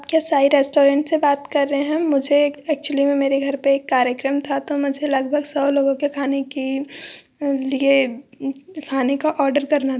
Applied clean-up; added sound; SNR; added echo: none; none; none; none.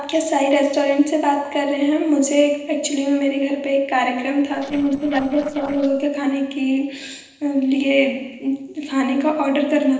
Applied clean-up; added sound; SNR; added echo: neural separator model SepFormer DNS4.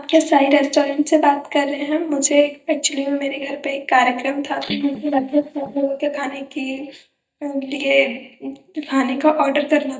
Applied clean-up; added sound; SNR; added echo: neural mask model DeepFilterNet 3.